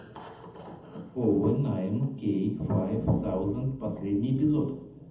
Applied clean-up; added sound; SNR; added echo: none; none; none; reverberation time 0.8 s.